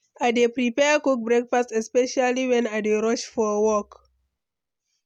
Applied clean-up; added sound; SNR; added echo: none; none; none; none.